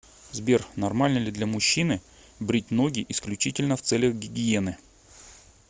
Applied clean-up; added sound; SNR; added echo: none; none; none; none.